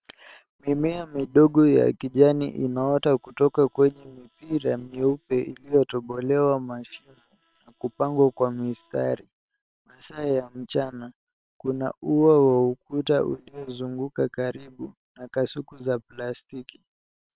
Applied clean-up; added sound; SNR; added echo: neural separator model SepFormer WHAM!.